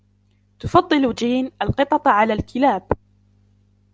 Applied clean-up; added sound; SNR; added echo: none; none; none; none.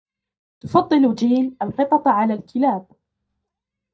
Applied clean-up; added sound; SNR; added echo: neural mask model DeepFilterNet 3.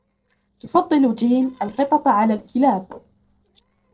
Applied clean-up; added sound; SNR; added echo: neural separator model SepFormer DNS4.